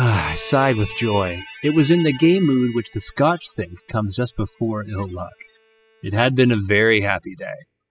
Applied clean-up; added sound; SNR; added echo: classical method spectral subtraction.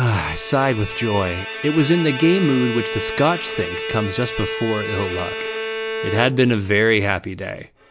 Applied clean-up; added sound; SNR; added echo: none; Bowed string instrument; 8 dB; none.